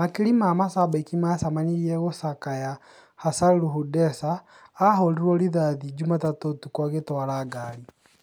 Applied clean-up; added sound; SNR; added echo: none; none; none; none.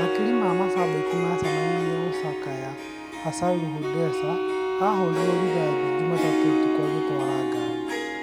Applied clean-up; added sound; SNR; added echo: none; Wind instrument, woodwind instrument + Harp; -4 dB; none.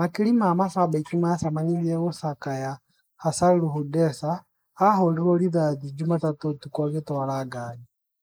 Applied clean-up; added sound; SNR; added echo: neural mask model Resemble Enhance denoiser.